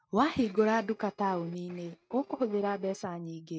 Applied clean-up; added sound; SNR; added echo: neural mask model RNNoise.